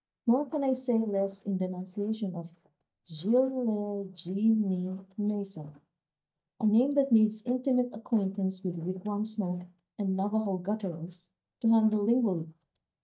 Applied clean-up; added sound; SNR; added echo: neural mask model DeepFilterNet 3.